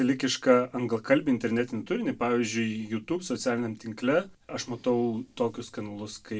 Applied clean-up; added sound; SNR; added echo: none; none; none; none.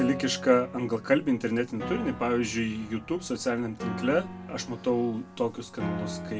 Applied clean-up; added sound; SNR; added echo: none; Piano; 10 dB; none.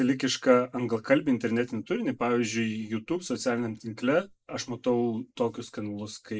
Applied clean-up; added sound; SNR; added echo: neural mask model Resemble Enhance denoiser.